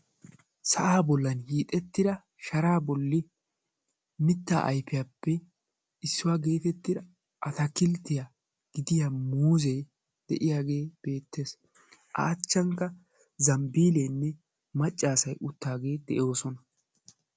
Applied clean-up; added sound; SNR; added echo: none; none; none; none.